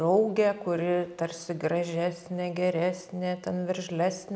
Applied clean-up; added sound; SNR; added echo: none; none; none; none.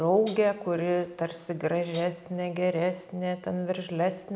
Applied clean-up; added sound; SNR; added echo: none; Hi-hat; 13 dB; none.